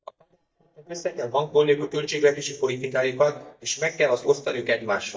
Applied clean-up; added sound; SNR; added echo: neural mask model DeepFilterNet 3.